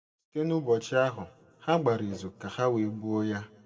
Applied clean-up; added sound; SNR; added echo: none; none; none; reverberation time 1.6 s.